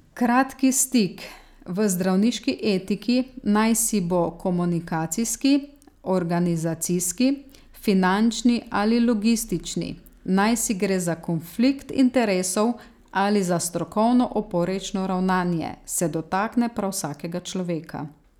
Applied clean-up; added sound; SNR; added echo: none; none; none; none.